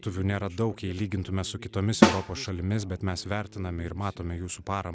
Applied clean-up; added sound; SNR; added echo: none; Snare drum; -2 dB; none.